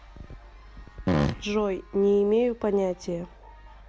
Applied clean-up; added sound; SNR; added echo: none; Fart; -2 dB; none.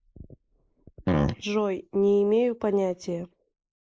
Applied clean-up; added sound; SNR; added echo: neural mask model Resemble Enhance denoiser.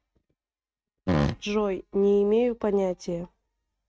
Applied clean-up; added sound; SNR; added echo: neural mask model RNNoise.